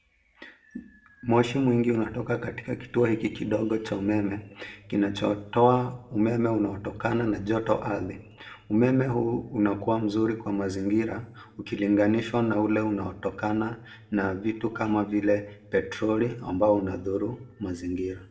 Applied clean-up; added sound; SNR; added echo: none; none; none; reverberation time 0.7 s.